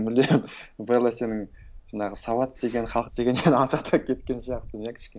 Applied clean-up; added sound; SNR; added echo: none; Wind; 20 dB; none.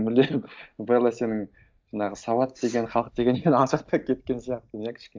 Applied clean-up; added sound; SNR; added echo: neural mask model DeepFilterNet 3.